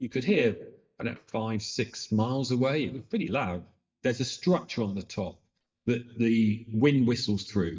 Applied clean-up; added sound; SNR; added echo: neural mask model DeepFilterNet 3.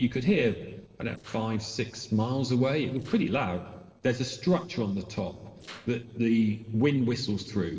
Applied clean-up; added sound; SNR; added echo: neural separator model SepFormer DNS4.